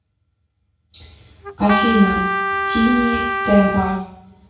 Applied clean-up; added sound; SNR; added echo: none; Trumpet; 3 dB; reverberation time 0.6 s.